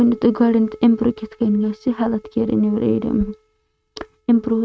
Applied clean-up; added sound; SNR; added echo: neural mask model RNNoise.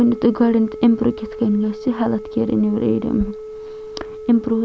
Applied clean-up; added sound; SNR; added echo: none; Telephone; 14 dB; none.